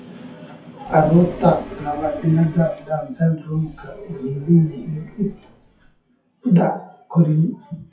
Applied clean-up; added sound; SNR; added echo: classical method WPE with log-MMSE.